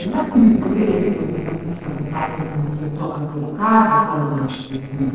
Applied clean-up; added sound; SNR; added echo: neural separator model SepFormer DNS4.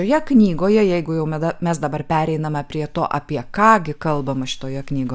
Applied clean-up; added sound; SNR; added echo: none; none; none; none.